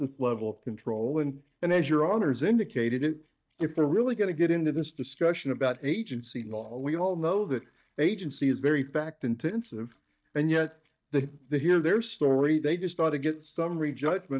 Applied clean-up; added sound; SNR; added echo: neural mask model DeepFilterNet 3.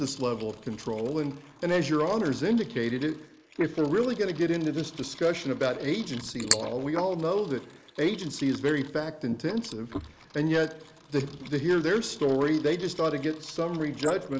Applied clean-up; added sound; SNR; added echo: neural mask model Resemble Enhance denoiser.